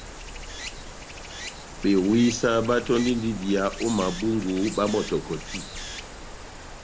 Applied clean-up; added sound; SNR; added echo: none; Stream; 11 dB; none.